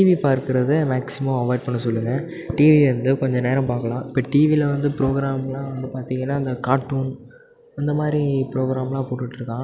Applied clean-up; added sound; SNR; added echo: none; none; none; none.